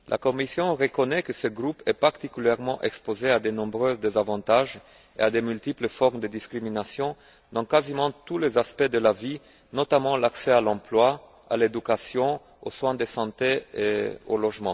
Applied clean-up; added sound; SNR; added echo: none; none; none; none.